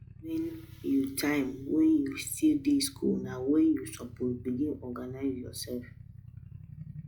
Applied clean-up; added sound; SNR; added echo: classical method log-MMSE.